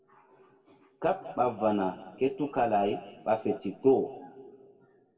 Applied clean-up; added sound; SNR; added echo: none; none; none; reverberation time 1.6 s.